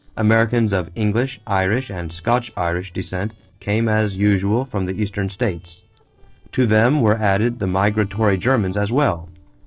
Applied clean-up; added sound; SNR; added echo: neural separator model SepFormer DNS4.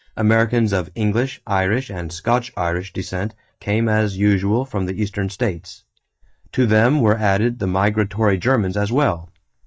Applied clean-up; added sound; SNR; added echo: neural mask model DeepFilterNet 3.